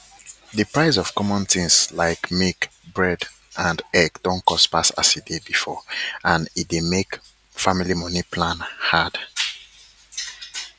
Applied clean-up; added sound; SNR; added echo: none; none; none; none.